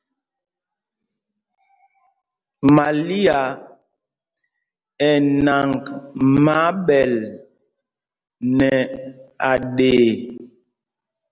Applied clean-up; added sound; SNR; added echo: none; none; none; none.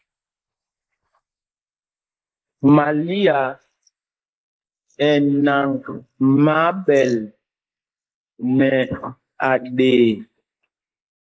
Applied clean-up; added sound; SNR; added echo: neural mask model Resemble Enhance denoiser.